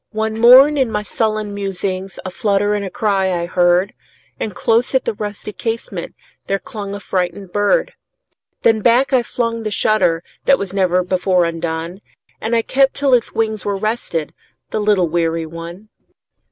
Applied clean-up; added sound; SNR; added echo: none; none; none; none.